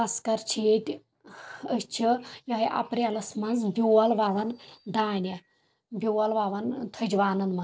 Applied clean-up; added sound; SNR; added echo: neural separator model SepFormer DNS4.